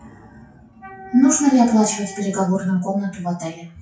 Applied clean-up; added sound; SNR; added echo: classical method WPE with log-MMSE.